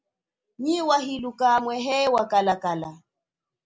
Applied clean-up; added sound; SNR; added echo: none; none; none; none.